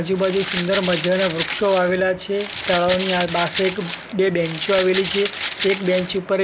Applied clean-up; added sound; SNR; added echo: none; Rattle (instrument); 5 dB; none.